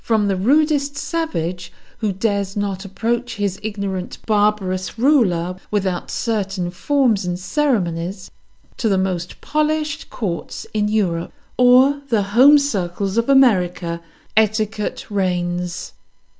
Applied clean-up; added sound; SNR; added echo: none; none; none; none.